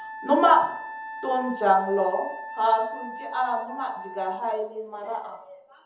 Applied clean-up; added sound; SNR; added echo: none; Wind instrument, woodwind instrument; 13 dB; reverberation time 0.7 s.